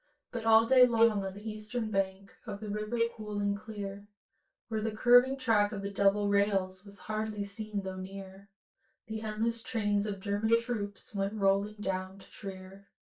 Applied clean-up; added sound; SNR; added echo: neural mask model DeepFilterNet 3.